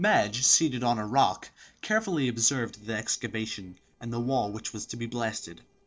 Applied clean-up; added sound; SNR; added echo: neural separator model SepFormer DNS4.